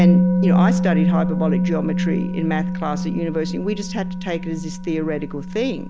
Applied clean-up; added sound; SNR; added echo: none; Musical instrument; -5 dB; none.